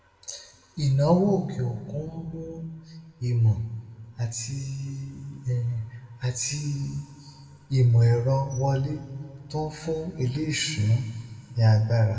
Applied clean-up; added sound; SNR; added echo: none; none; none; reverberation time 1.8 s.